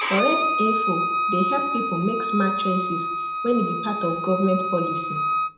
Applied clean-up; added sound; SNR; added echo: none; Bowed string instrument; -1 dB; reverberation time 0.8 s.